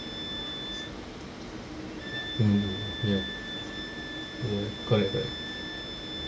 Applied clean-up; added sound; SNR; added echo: none; Wind instrument, woodwind instrument; 8 dB; none.